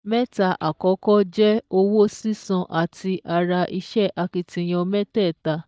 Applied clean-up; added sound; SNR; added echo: neural mask model DeepFilterNet 3.